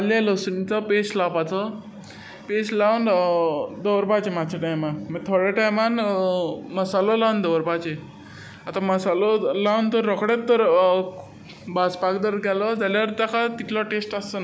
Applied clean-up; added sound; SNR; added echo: none; none; none; none.